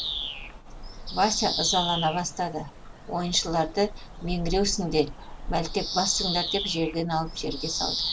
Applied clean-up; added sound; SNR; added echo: none; Bird vocalization, bird call, bird song; 4 dB; none.